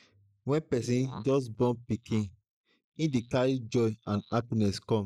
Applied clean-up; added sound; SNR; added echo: neural mask model Resemble Enhance denoiser.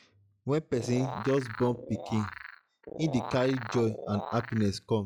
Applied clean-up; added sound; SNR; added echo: classical method log-MMSE.